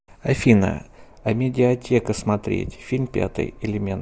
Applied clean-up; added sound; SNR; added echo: none; none; none; none.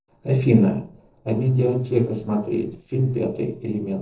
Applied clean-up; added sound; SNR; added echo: neural separator model SepFormer DNS4.